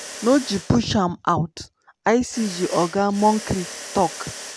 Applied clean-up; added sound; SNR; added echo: none; Mechanisms; 14 dB; none.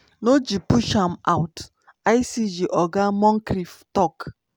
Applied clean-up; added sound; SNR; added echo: none; none; none; none.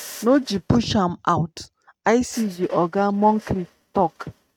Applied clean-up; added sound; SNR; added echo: neural mask model RNNoise.